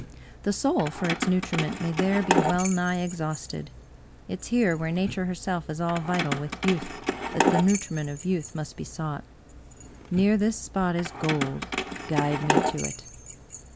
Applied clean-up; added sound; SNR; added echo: none; Keys jangling; 4 dB; none.